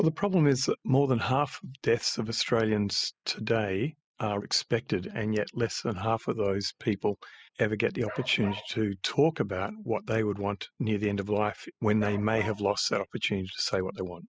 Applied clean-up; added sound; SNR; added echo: classical method spectral subtraction.